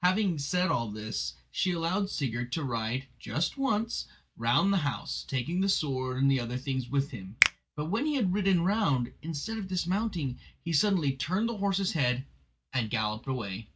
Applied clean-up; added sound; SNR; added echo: none; Finger snapping; 5 dB; none.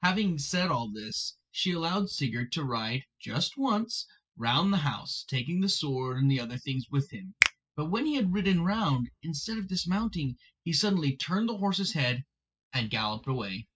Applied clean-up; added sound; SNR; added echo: classical method spectral subtraction.